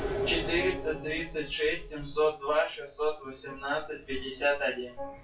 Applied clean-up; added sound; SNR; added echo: classical method WPE with log-MMSE.